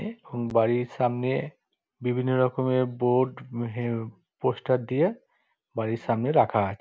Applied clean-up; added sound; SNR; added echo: none; none; none; none.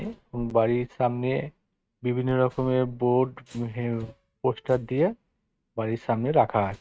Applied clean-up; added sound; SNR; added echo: neural mask model RNNoise.